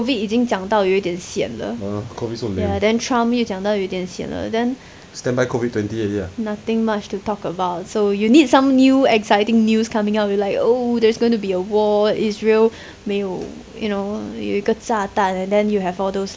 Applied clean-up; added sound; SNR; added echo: none; none; none; none.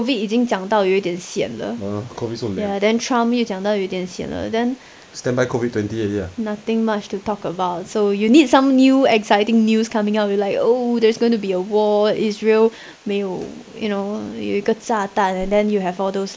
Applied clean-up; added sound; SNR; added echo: neural mask model Resemble Enhance denoiser.